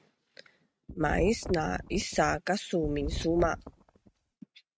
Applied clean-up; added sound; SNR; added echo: neural mask model RNNoise.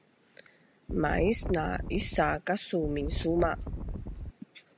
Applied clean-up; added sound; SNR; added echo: none; Wind; 4 dB; none.